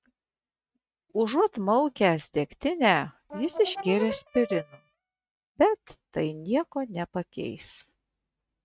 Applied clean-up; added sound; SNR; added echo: neural mask model RNNoise.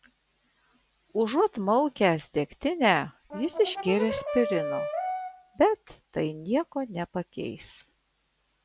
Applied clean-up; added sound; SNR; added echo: none; Brass instrument; 5 dB; none.